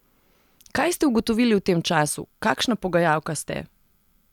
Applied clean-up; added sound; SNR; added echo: none; none; none; none.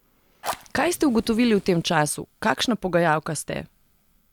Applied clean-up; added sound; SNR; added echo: none; Fire; 18 dB; none.